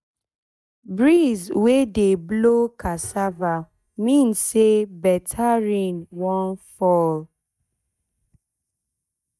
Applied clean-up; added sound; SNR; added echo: neural mask model DeepFilterNet 3.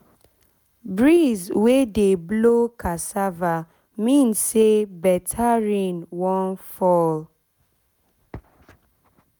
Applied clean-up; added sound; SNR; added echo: none; none; none; none.